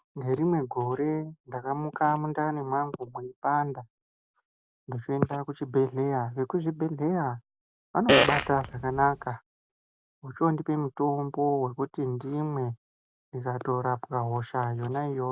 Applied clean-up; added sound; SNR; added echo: none; Fart; -4 dB; none.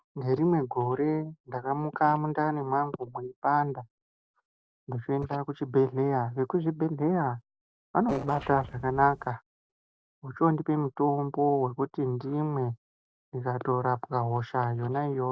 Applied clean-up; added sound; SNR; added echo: neural separator model SepFormer DNS4.